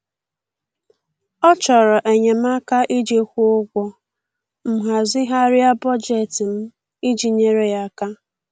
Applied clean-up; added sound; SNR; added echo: none; none; none; none.